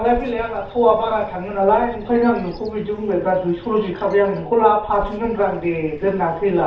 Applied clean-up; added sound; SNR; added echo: none; Bird; 18 dB; reverberation time 0.6 s.